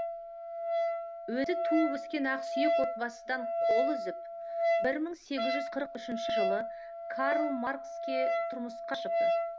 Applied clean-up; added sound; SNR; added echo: none; Wind instrument, woodwind instrument; -4 dB; none.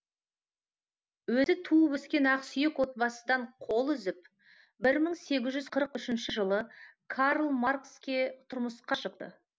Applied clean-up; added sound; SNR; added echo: none; none; none; none.